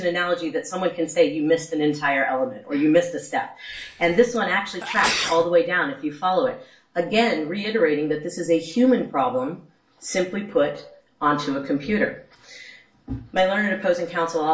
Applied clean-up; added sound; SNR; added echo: none; Sneeze; 8 dB; reverberation time 0.3 s.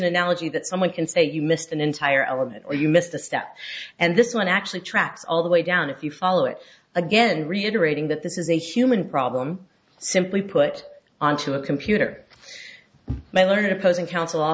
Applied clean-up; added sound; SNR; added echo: none; none; none; none.